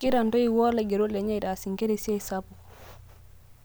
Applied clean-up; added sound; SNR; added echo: none; none; none; none.